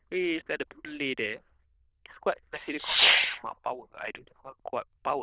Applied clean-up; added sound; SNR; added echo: neural diffusion model UNIVERSE++.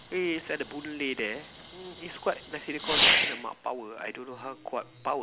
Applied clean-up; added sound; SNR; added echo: none; Fireworks; -2 dB; none.